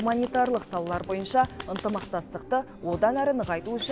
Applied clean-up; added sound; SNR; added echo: none; Domestic sounds, home sounds; 18 dB; none.